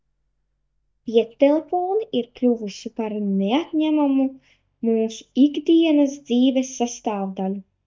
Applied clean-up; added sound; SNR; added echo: neural mask model DeepFilterNet 3.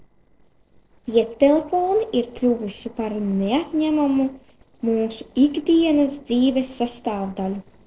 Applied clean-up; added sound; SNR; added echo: neural separator model SepFormer DNS4.